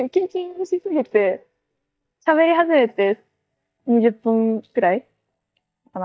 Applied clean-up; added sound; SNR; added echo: neural mask model DeepFilterNet 3.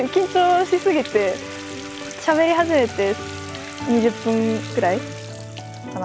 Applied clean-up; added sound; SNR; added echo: none; Electric guitar + Bathtub (filling or washing) / Water tap, faucet; 14 dB; none.